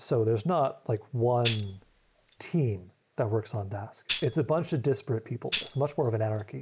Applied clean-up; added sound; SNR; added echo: none; Tambourine; 9 dB; none.